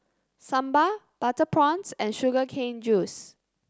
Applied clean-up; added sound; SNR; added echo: none; none; none; none.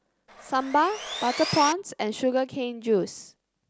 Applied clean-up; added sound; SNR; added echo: none; Sawing; 7 dB; none.